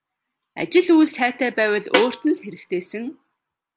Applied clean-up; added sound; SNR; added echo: none; Snare drum; 4 dB; none.